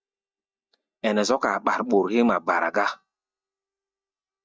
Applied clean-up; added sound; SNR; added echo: neural mask model DeepFilterNet 3.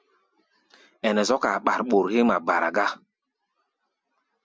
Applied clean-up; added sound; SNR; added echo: none; none; none; none.